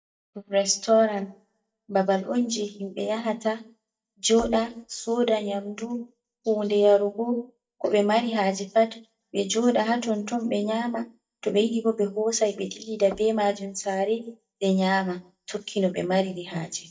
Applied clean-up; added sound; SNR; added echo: neural mask model DeepFilterNet 3.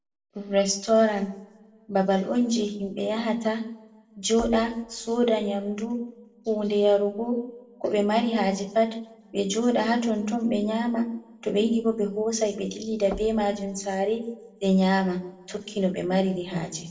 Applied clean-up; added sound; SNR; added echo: none; Knock; 20 dB; reverberation time 0.6 s.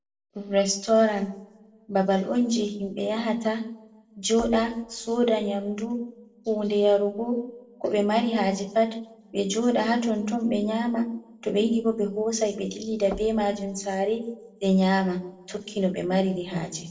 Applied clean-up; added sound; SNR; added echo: neural separator model SepFormer DNS4.